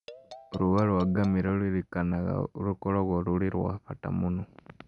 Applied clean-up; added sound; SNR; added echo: none; Marimba, xylophone; 20 dB; none.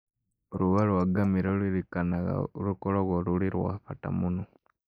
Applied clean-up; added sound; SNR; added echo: neural mask model Resemble Enhance denoiser.